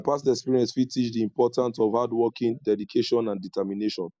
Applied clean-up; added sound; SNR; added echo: neural mask model Resemble Enhance denoiser.